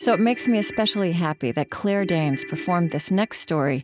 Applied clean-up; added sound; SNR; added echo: neural mask model RNNoise.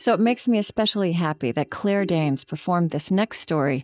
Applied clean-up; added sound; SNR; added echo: neural mask model DeepFilterNet 3.